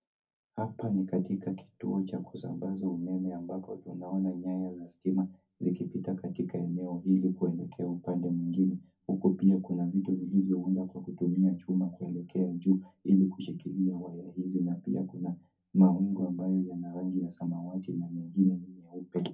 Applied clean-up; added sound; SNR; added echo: none; none; none; reverberation time 0.3 s.